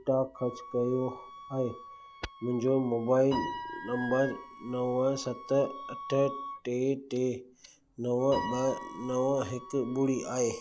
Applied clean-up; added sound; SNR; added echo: none; Wind instrument, woodwind instrument + Piano; 12 dB; none.